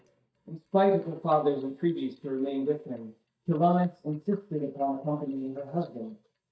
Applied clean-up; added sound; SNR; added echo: neural mask model DeepFilterNet 3.